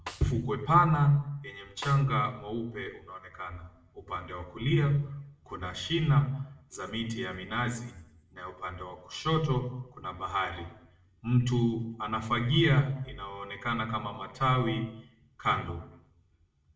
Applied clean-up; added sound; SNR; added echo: none; Snare drum; 16 dB; reverberation time 0.7 s.